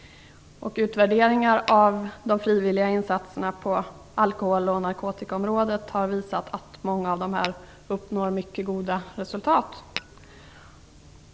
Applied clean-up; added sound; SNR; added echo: none; Tap / Glass; 14 dB; none.